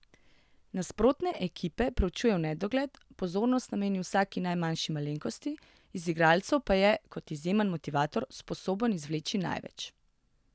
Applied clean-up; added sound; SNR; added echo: none; none; none; none.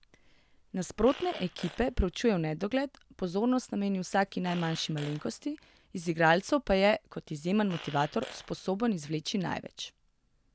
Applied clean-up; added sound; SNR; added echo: none; Fart; 17 dB; none.